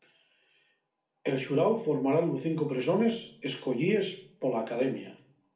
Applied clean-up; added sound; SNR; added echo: none; none; none; reverberation time 0.4 s.